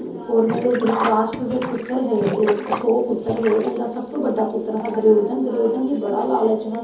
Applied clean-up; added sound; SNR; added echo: none; Sink (filling or washing); 11 dB; reverberation time 0.7 s.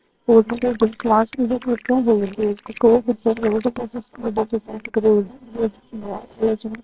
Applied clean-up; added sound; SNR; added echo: neural separator model SepFormer WHAMR!.